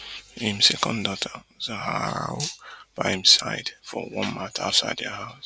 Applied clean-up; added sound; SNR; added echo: none; none; none; none.